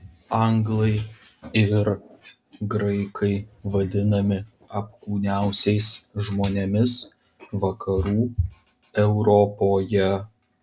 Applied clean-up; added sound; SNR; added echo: none; none; none; none.